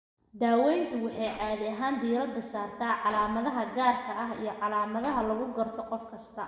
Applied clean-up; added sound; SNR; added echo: none; Explosion; 19 dB; reverberation time 1.9 s.